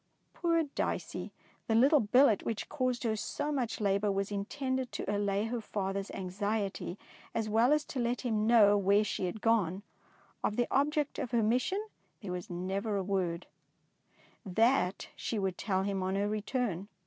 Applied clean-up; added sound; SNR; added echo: none; none; none; none.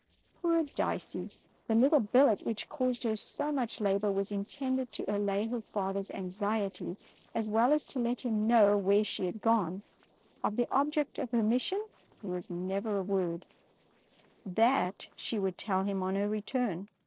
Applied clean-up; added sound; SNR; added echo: neural separator model SepFormer DNS4.